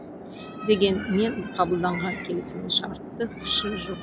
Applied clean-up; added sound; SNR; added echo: none; Chatter / Traffic noise, roadway noise / Train; 14 dB; none.